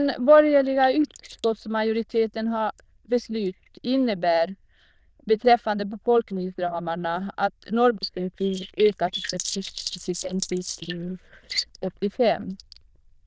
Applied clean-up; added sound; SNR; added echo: neural diffusion model UNIVERSE++.